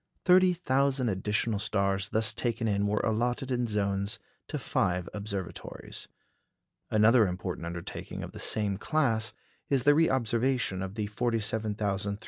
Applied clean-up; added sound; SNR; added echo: none; none; none; none.